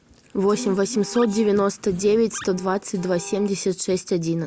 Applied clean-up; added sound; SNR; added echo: none; Animal + Car; 20 dB; none.